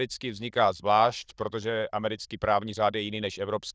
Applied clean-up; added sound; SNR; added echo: neural diffusion model UNIVERSE++.